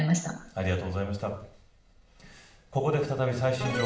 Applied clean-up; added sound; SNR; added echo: none; none; none; reverberation time 0.6 s.